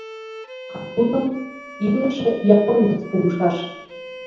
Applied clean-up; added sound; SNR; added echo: none; Bowed string instrument; 16 dB; reverberation time 0.9 s.